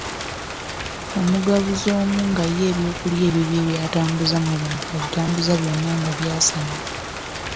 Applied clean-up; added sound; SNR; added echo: none; Rain; 8 dB; none.